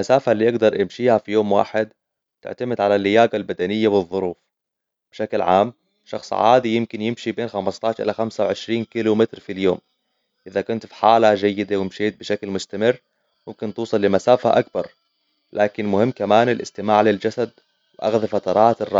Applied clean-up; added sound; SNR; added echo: none; none; none; none.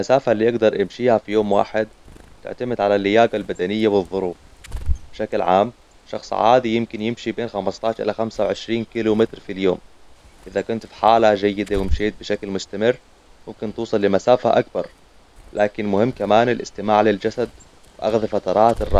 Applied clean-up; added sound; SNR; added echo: none; Bird; 13 dB; none.